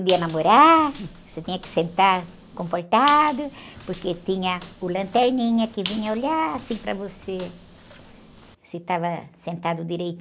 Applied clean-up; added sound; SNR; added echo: none; Squeak; 17 dB; none.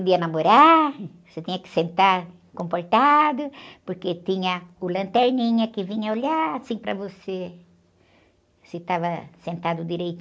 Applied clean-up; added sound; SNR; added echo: none; none; none; none.